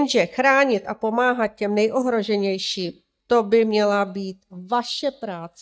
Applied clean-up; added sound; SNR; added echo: neural mask model DeepFilterNet 3.